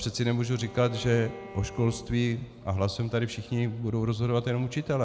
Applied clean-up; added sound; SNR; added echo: none; Bowed string instrument; 19 dB; none.